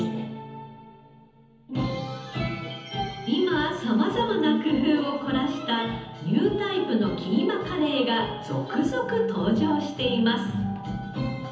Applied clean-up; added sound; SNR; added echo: none; none; none; reverberation time 1.3 s.